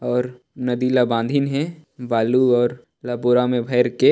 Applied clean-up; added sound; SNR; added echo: none; none; none; none.